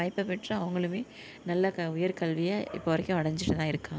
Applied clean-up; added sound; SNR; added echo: none; none; none; none.